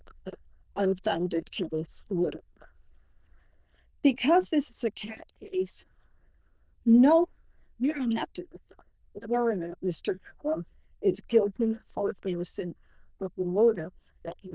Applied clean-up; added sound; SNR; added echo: neural diffusion model UNIVERSE++.